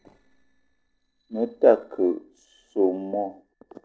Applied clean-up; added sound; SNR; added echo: neural separator model SepFormer DNS4.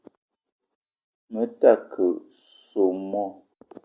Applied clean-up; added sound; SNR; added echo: none; none; none; none.